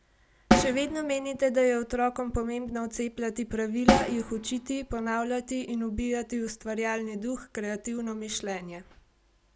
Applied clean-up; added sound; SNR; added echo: none; Snare drum; 0 dB; none.